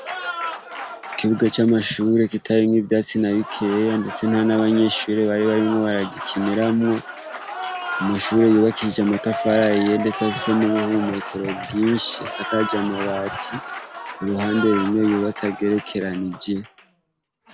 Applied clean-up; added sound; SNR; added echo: none; Applause; 11 dB; none.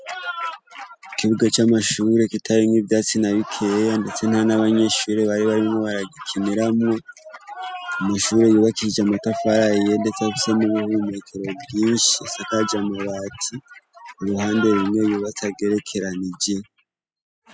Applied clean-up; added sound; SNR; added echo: classical method spectral subtraction.